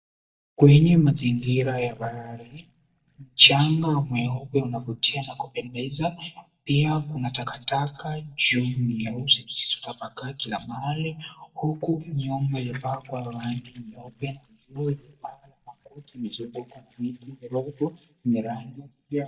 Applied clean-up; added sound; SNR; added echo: neural mask model DeepFilterNet 3.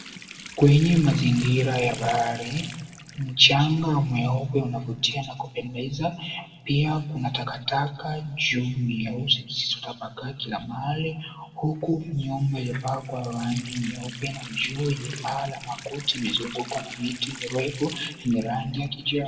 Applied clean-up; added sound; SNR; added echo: none; Water tap, faucet; 17 dB; reverberation time 1.4 s.